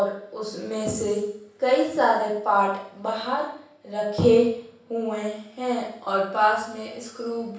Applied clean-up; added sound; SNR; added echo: none; none; none; reverberation time 0.7 s.